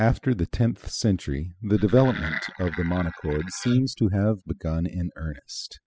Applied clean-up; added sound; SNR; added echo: classical method spectral subtraction.